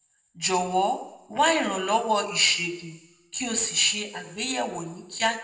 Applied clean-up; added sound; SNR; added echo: none; none; none; reverberation time 0.8 s.